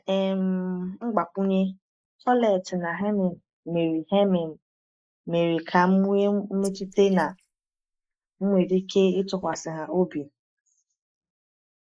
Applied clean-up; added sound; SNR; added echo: neural mask model Resemble Enhance denoiser.